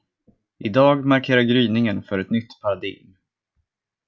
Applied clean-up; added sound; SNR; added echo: none; none; none; none.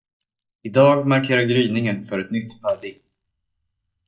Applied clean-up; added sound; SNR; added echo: neural mask model DeepFilterNet 3.